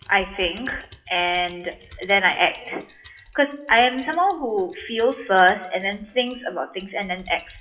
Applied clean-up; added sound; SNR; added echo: classical method WPE with log-MMSE.